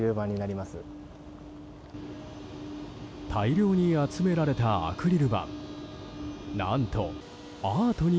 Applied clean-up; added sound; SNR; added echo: none; none; none; none.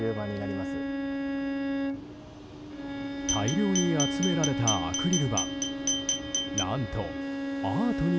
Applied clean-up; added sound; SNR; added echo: none; Glass + Bowed string instrument; 0 dB; none.